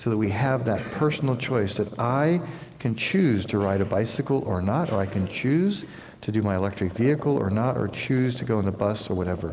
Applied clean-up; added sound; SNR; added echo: none; Growling; 17 dB; none.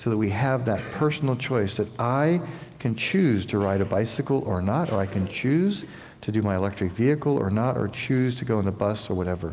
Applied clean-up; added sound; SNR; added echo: none; none; none; none.